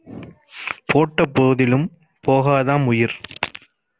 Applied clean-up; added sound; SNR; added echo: none; none; none; none.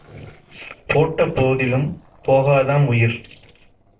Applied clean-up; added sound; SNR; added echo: neural separator model SepFormer DNS4.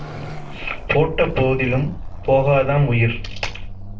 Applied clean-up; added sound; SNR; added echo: none; Car passing by / Accelerating, revving, vroom; 9 dB; reverberation time 0.3 s.